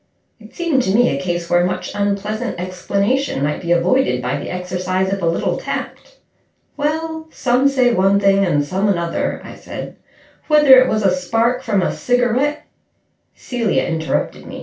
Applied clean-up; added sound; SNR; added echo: none; none; none; reverberation time 0.2 s.